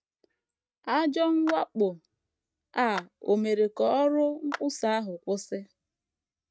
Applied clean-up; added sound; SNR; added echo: neural mask model RNNoise.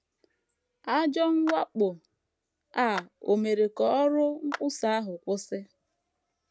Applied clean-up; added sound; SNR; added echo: none; Clapping; 16 dB; none.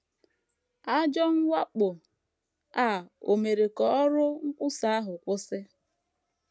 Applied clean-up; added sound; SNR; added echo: none; none; none; none.